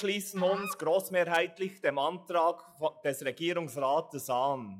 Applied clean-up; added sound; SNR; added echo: classical method log-MMSE.